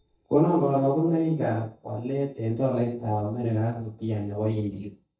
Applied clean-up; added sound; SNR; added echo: neural mask model DeepFilterNet 3.